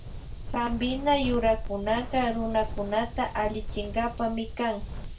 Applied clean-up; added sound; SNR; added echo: none; Wind; 7 dB; reverberation time 0.2 s.